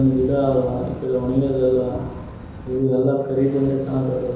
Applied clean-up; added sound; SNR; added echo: none; Fire; 15 dB; reverberation time 1.0 s.